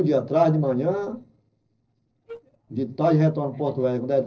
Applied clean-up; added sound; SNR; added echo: neural separator model SepFormer DNS4.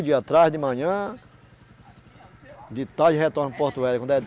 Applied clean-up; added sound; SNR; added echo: none; none; none; none.